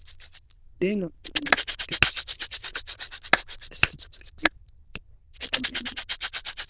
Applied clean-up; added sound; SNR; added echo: neural diffusion model UNIVERSE++.